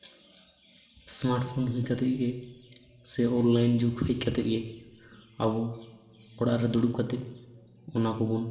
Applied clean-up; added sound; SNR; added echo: none; none; none; reverberation time 1.7 s.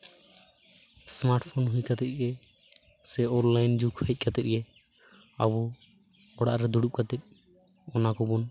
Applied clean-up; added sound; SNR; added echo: none; none; none; none.